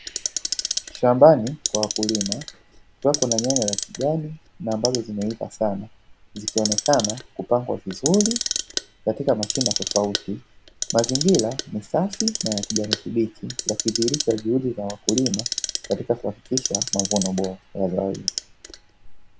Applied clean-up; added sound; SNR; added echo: none; Clock; 6 dB; none.